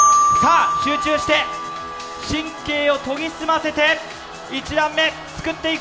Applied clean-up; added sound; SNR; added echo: none; Marimba, xylophone; 1 dB; none.